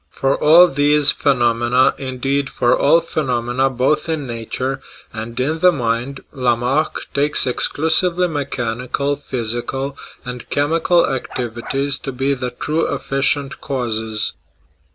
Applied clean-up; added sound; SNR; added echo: none; Bark; 16 dB; none.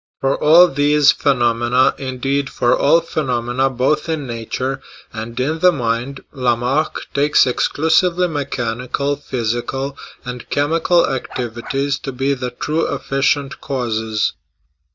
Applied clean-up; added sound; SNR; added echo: neural mask model DeepFilterNet 3.